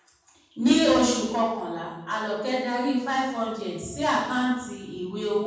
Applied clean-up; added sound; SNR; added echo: none; none; none; reverberation time 1.2 s.